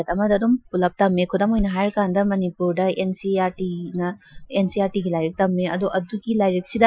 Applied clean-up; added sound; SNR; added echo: classical method Wiener filter.